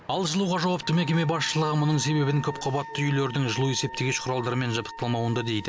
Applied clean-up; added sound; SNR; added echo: none; Wind instrument, woodwind instrument; 15 dB; none.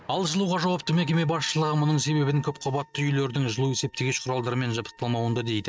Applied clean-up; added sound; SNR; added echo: neural mask model RNNoise.